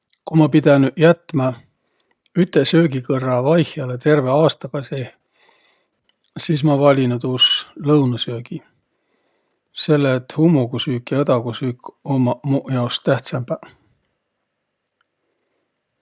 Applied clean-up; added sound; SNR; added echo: none; none; none; none.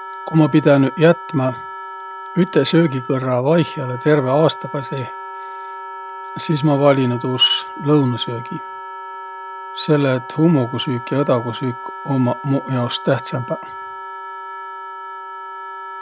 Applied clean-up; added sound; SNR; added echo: none; Wind instrument, woodwind instrument; 12 dB; none.